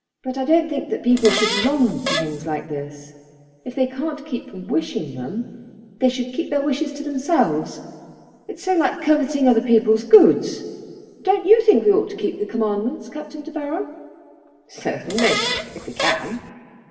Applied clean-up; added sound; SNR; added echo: none; Fart; 4 dB; reverberation time 2.2 s.